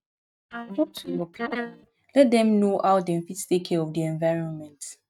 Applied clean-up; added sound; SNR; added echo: neural mask model DeepFilterNet 3.